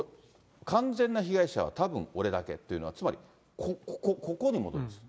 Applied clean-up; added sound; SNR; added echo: none; none; none; none.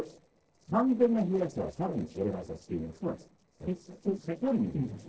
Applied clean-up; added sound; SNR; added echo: neural separator model SepFormer DNS4.